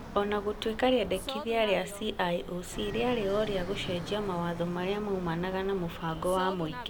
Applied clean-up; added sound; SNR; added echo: none; Fixed-wing aircraft, airplane; 10 dB; none.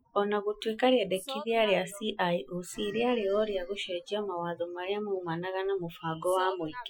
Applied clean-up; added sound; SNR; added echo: classical method Wiener filter.